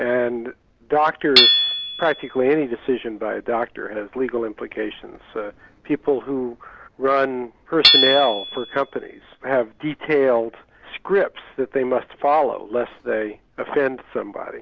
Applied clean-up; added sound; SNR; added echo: none; Hammer / Chink, clink; 0 dB; none.